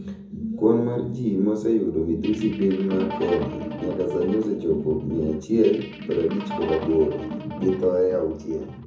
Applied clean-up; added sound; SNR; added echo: none; Guitar; 14 dB; reverberation time 0.6 s.